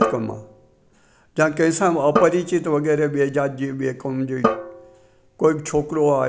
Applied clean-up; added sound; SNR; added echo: none; Drum; 7 dB; none.